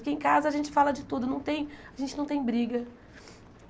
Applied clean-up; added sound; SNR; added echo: none; none; none; none.